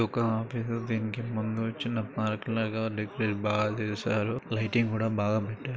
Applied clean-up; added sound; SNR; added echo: none; none; none; none.